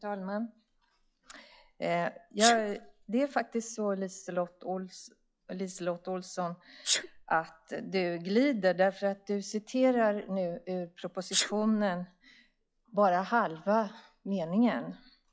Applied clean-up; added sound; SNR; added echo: classical method log-MMSE.